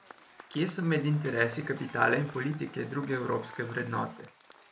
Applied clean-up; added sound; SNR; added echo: none; Applause / Crowd / Cheering; 19 dB; none.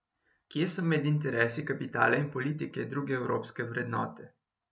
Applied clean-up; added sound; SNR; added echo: none; none; none; none.